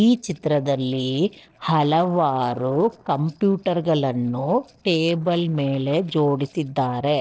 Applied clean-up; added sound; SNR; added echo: neural separator model SepFormer DNS4.